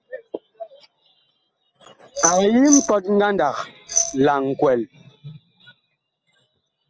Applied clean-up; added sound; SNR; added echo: none; Glass; 1 dB; none.